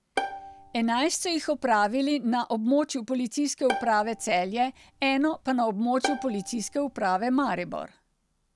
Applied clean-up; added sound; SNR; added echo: none; Bowed string instrument; 11 dB; none.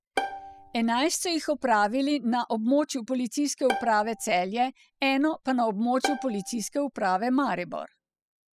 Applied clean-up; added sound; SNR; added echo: classical method spectral subtraction.